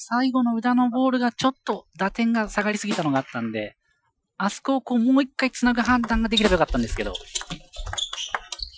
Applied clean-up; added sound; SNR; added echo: classical method Wiener filter.